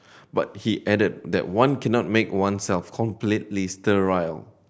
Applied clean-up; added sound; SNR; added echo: none; none; none; none.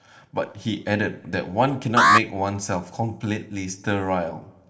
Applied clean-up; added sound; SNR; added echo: none; Alarm; -3 dB; reverberation time 0.8 s.